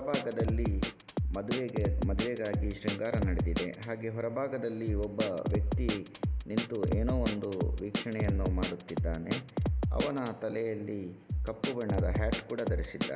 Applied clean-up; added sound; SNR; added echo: none; Drum kit; -2 dB; none.